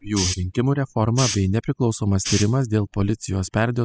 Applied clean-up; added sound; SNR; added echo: classical method spectral subtraction.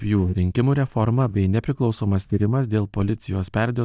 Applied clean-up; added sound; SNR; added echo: neural mask model DeepFilterNet 3.